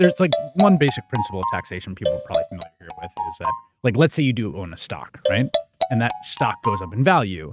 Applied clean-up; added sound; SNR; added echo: neural mask model RNNoise.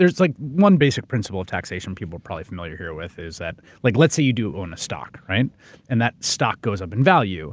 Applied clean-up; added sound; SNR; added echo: none; none; none; none.